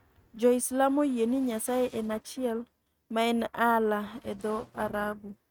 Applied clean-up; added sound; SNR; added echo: neural mask model RNNoise.